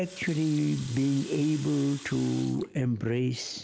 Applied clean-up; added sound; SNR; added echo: none; Water tap, faucet; 19 dB; none.